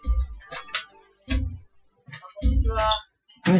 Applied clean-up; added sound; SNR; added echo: classical method Wiener filter.